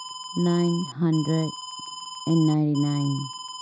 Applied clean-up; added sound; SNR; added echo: none; Alarm; 13 dB; none.